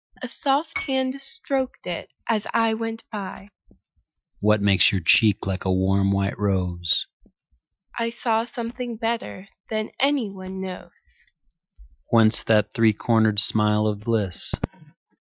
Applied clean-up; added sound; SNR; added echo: classical method Wiener filter.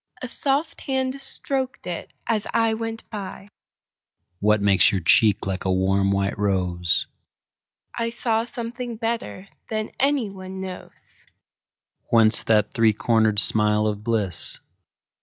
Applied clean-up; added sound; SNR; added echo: none; none; none; none.